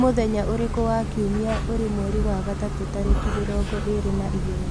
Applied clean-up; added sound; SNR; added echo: none; Breathing; 0 dB; none.